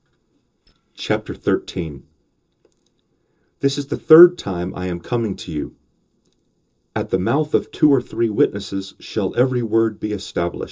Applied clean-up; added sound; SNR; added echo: neural separator model SepFormer DNS4.